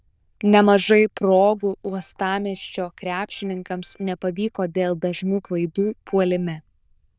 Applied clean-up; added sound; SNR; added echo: neural diffusion model UNIVERSE++.